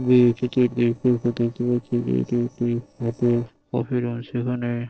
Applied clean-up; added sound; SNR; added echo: neural separator model SepFormer DNS4.